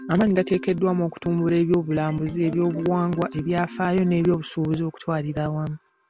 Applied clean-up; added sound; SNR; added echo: none; Marimba, xylophone; 17 dB; none.